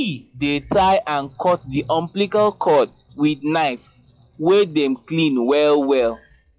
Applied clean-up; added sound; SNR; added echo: classical method WPE with log-MMSE.